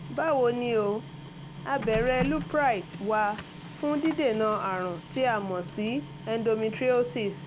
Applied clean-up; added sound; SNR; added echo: none; Printer; 12 dB; none.